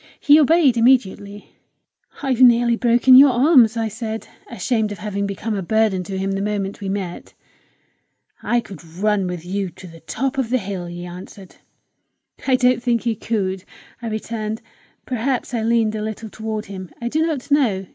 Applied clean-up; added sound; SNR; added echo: none; none; none; none.